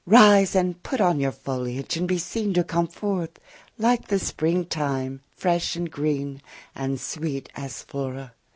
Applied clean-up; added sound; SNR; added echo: none; none; none; none.